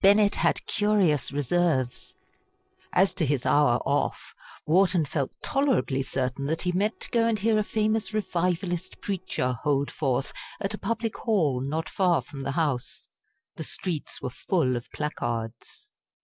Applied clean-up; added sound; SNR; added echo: neural separator model SepFormer DNS4.